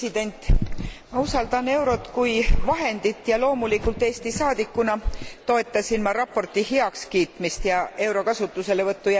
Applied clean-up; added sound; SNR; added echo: none; none; none; none.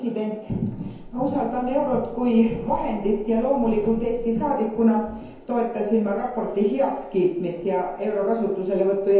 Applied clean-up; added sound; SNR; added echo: none; none; none; reverberation time 0.9 s.